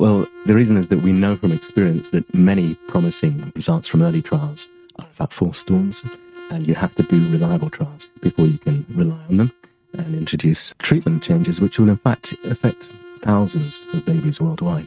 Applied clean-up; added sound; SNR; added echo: neural mask model RNNoise.